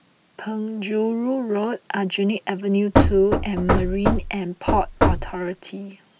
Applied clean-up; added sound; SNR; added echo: none; Knock / Wood; -3 dB; none.